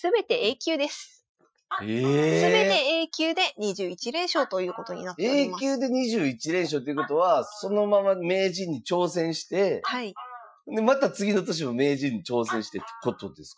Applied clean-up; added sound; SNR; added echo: classical method Wiener filter.